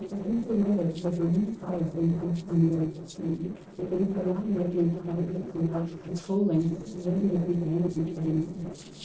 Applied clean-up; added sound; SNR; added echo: neural separator model SepFormer DNS4.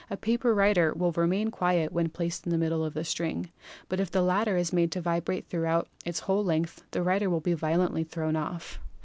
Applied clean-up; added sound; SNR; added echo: none; none; none; none.